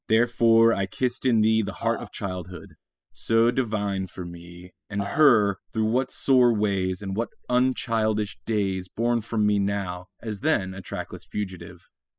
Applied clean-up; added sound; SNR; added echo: classical method spectral subtraction.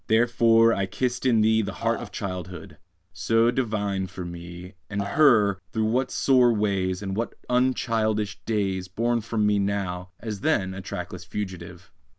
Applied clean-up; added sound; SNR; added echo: none; Burping, eructation; 10 dB; none.